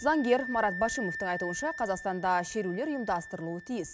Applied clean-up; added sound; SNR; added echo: none; Wind instrument, woodwind instrument; 10 dB; none.